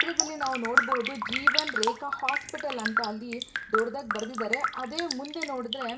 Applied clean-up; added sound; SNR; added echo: none; Raindrop; -3 dB; reverberation time 0.2 s.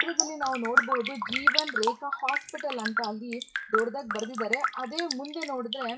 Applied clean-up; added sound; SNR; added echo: classical method WPE with log-MMSE.